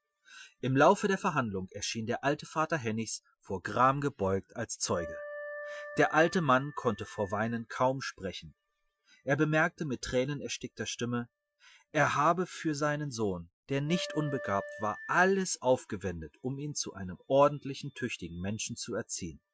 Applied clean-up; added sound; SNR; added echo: classical method Wiener filter.